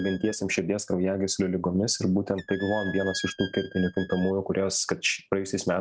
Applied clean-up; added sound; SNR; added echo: neural mask model RNNoise.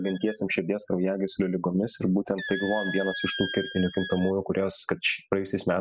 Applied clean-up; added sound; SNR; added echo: classical method spectral subtraction.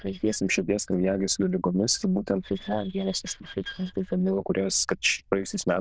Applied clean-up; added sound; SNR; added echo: neural diffusion model UNIVERSE++.